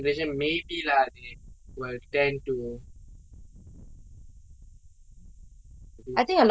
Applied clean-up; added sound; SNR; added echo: none; Wind; 19 dB; none.